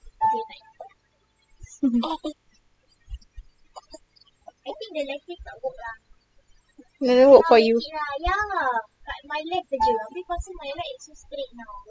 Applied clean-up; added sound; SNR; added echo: classical method spectral subtraction.